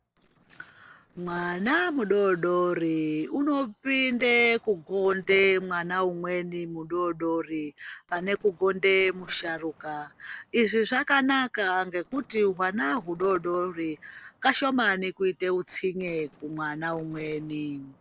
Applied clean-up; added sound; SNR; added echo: neural separator model SepFormer DNS4.